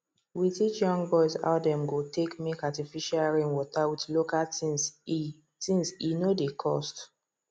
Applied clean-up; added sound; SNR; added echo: none; none; none; none.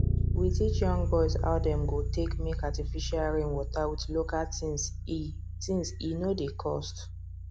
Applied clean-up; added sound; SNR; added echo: none; Bass guitar; -1 dB; none.